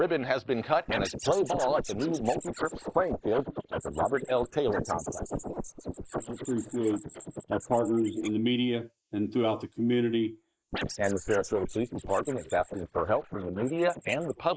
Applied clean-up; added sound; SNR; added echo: neural mask model Resemble Enhance denoiser.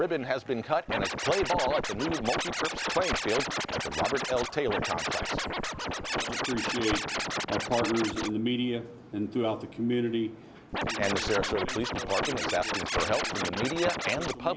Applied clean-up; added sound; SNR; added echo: none; Scratching (performance technique); 1 dB; none.